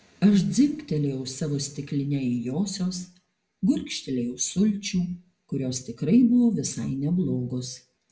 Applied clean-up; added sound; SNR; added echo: none; none; none; reverberation time 0.2 s.